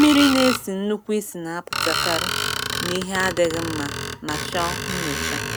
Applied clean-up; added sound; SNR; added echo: none; Screech; 3 dB; none.